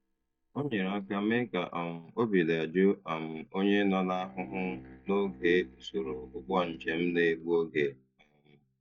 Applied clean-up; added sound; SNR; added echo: neural mask model DeepFilterNet 3.